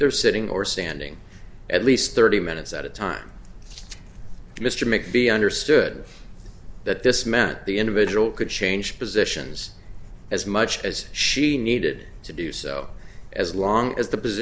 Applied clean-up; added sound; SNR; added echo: none; none; none; none.